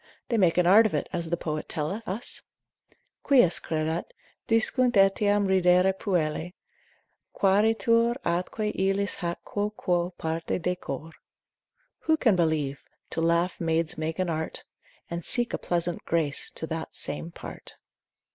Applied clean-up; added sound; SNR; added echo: none; none; none; none.